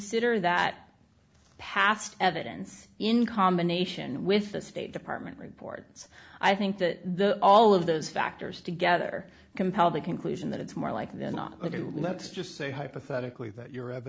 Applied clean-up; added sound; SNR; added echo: none; none; none; none.